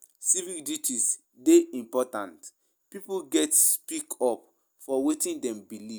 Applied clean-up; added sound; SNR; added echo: none; none; none; none.